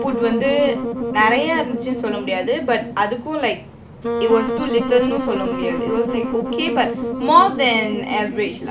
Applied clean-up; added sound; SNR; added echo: none; Wind instrument, woodwind instrument; 5 dB; none.